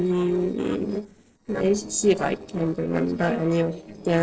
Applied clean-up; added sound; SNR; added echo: neural separator model SepFormer DNS4.